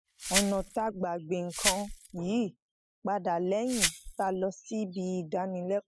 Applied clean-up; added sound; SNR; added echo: classical method spectral subtraction.